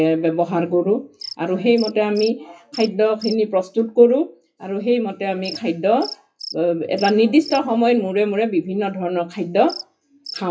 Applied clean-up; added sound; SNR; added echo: classical method WPE with log-MMSE.